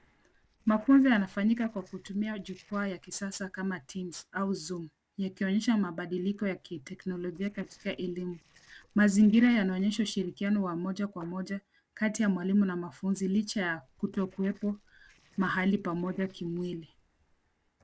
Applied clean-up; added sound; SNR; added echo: neural separator model SepFormer DNS4.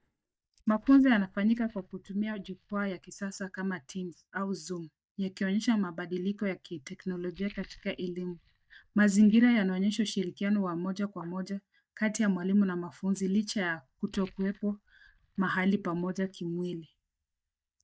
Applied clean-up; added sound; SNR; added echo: neural mask model DeepFilterNet 3.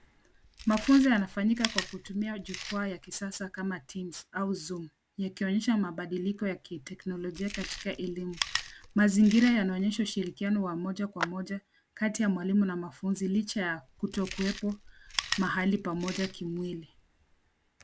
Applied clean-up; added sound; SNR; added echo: none; Chewing, mastication + Clapping; 12 dB; none.